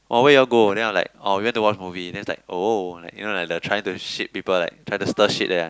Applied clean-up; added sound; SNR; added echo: none; none; none; none.